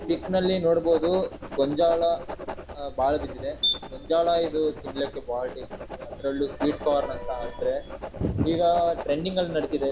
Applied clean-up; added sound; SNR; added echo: none; Writing; 12 dB; reverberation time 0.5 s.